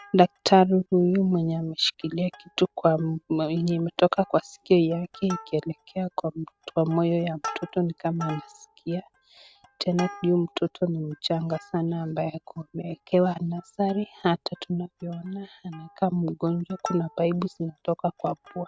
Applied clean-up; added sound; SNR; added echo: none; Plucked string instrument; 20 dB; none.